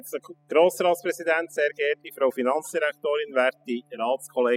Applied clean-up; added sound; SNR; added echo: classical method spectral subtraction.